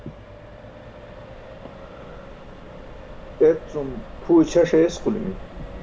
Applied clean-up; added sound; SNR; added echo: none; Accelerating, revving, vroom; 14 dB; reverberation time 0.5 s.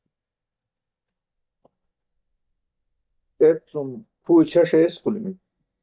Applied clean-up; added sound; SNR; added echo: neural mask model DeepFilterNet 3.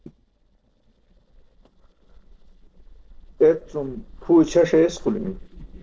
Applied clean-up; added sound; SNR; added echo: neural separator model SepFormer DNS4.